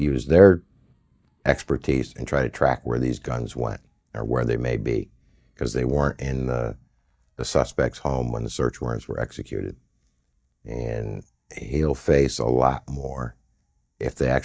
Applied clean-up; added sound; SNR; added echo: neural mask model DeepFilterNet 3.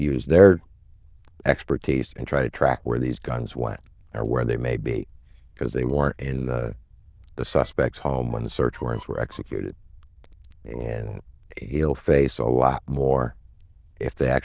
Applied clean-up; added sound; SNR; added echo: neural diffusion model UNIVERSE++.